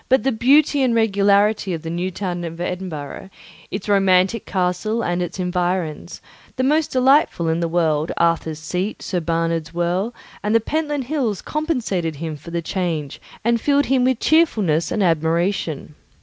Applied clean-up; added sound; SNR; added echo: none; none; none; none.